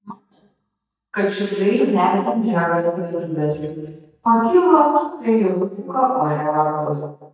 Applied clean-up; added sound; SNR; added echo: neural mask model DeepFilterNet 3.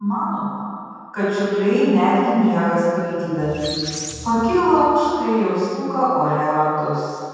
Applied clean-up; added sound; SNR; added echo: none; Squeak; 14 dB; reverberation time 2.1 s.